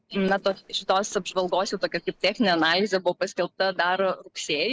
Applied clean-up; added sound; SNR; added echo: neural separator model SepFormer DNS4.